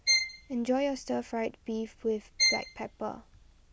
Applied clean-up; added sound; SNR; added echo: none; Bowed string instrument; -2 dB; none.